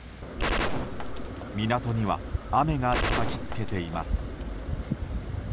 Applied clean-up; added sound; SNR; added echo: none; Gunshot, gunfire; 2 dB; none.